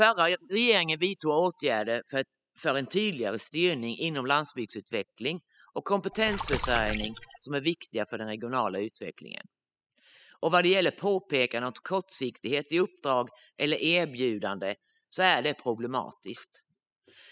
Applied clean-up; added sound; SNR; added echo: classical method spectral subtraction.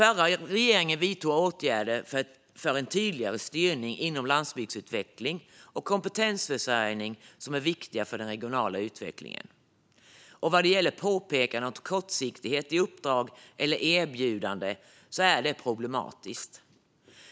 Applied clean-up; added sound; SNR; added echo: none; none; none; none.